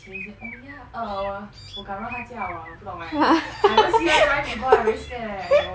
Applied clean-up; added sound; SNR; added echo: none; Bird; 18 dB; none.